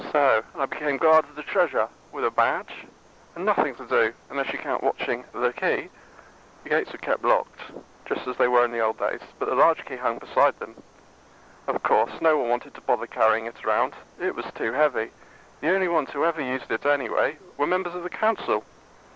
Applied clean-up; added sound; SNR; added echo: none; none; none; none.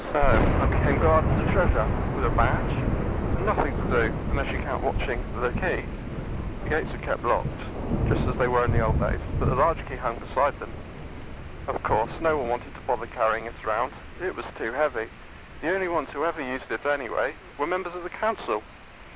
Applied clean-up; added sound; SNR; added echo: none; Thunder / Rain; 0 dB; none.